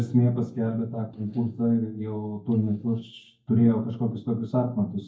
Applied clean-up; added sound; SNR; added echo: neural mask model DeepFilterNet 3.